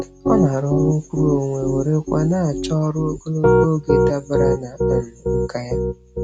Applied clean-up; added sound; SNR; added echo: none; Piano; -1 dB; none.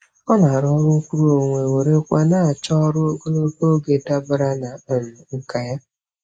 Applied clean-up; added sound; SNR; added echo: neural mask model Resemble Enhance denoiser.